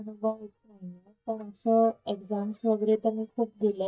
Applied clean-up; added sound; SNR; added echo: neural mask model DeepFilterNet 3.